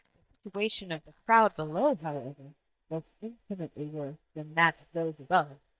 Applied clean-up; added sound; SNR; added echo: neural mask model DeepFilterNet 3.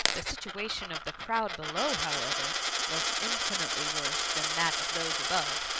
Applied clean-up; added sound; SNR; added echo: none; Coin (dropping); -5 dB; none.